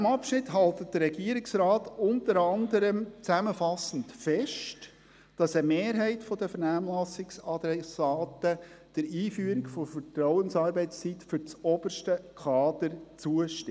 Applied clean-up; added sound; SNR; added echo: none; none; none; none.